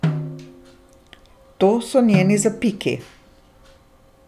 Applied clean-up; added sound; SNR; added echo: none; Snare drum; 7 dB; none.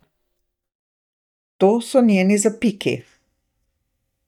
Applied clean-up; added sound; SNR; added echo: neural mask model DeepFilterNet 3.